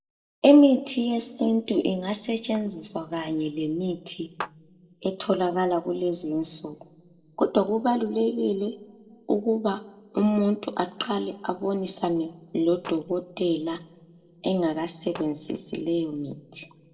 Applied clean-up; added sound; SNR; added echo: neural separator model SepFormer DNS4.